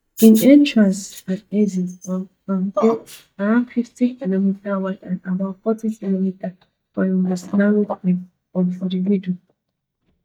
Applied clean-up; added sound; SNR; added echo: neural mask model DeepFilterNet 3.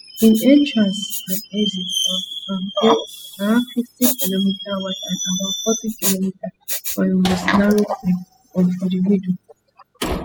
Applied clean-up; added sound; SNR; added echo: classical method spectral subtraction.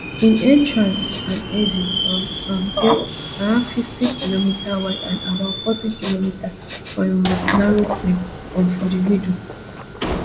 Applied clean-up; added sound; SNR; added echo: none; Respiratory sounds + Subway, metro, underground; 5 dB; none.